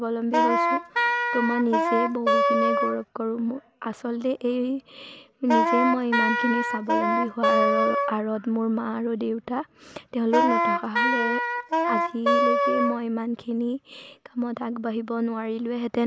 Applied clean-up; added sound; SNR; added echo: none; Wind instrument, woodwind instrument; -4 dB; none.